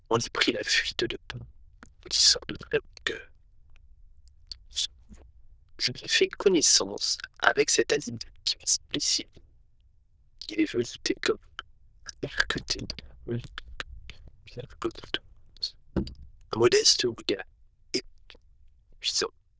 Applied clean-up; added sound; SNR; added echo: neural diffusion model UNIVERSE++.